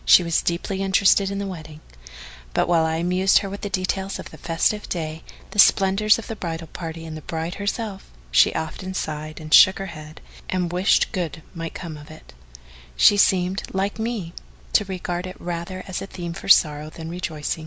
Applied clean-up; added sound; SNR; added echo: none; none; none; none.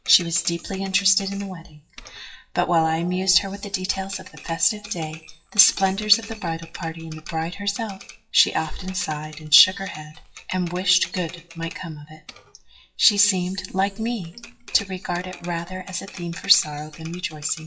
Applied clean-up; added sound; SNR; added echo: classical method WPE with log-MMSE.